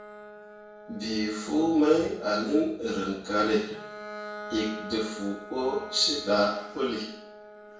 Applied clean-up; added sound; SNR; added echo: none; Bowed string instrument; 15 dB; reverberation time 0.6 s.